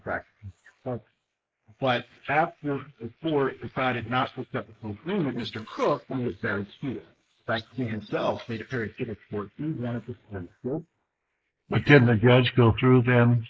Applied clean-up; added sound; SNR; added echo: neural mask model Resemble Enhance denoiser.